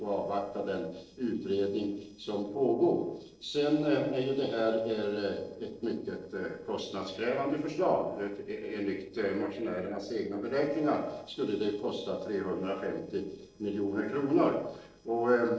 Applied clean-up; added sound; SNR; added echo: neural separator model SepFormer DNS4.